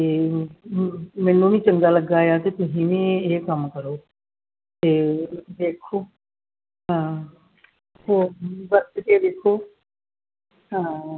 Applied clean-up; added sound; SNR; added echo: none; none; none; none.